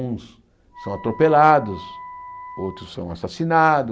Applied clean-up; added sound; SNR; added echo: none; Wind instrument, woodwind instrument; 18 dB; none.